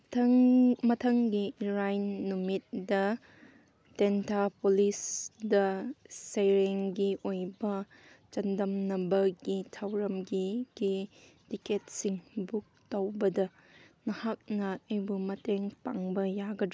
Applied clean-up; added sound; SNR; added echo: none; none; none; none.